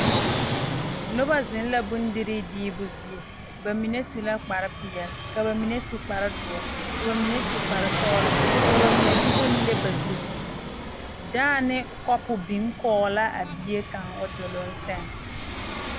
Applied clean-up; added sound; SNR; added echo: none; Fixed-wing aircraft, airplane; 0 dB; none.